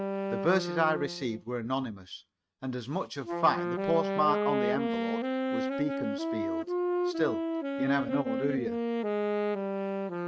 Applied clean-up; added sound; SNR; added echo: neural mask model RNNoise.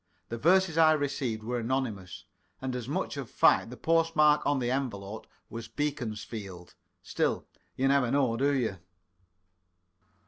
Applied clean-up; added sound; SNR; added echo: none; none; none; none.